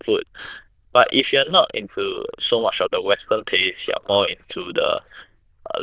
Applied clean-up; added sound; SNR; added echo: neural diffusion model UNIVERSE++.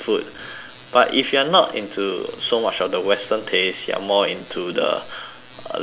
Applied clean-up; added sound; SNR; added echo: none; none; none; none.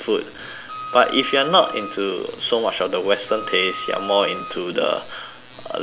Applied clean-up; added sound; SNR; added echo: none; Wind instrument, woodwind instrument; 11 dB; none.